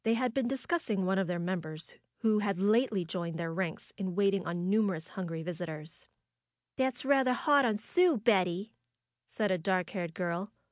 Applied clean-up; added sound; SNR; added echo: none; none; none; none.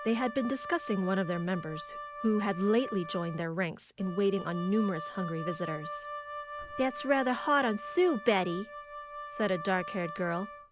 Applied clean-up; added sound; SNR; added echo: none; Wind instrument, woodwind instrument; 11 dB; none.